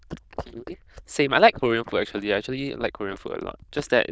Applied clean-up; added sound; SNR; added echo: neural diffusion model UNIVERSE++.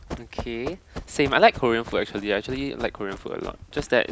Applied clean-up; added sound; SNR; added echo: none; Run; 14 dB; none.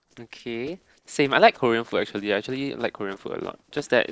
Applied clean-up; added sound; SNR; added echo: neural separator model SepFormer DNS4.